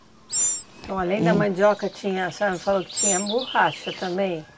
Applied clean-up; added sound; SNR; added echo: none; Animal; 4 dB; none.